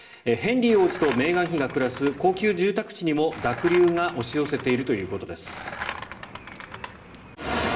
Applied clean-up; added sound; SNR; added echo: none; Skateboard; 12 dB; reverberation time 0.6 s.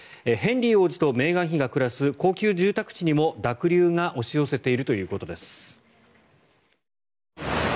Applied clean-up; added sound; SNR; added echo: none; none; none; none.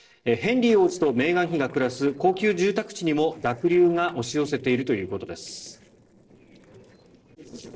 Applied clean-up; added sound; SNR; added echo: neural separator model SepFormer DNS4.